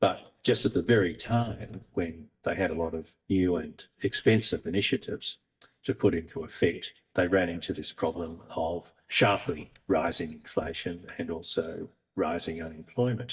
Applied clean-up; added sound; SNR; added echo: neural mask model DeepFilterNet 3.